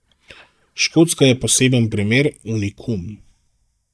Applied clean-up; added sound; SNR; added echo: neural mask model DeepFilterNet 3.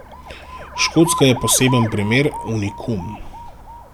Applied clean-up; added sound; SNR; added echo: none; Alarm; 10 dB; none.